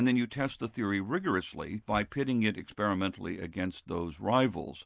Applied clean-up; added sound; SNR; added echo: none; none; none; none.